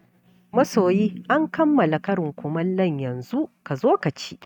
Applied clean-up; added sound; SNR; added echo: neural mask model RNNoise.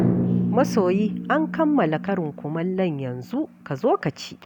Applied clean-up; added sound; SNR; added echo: none; Drum; 4 dB; none.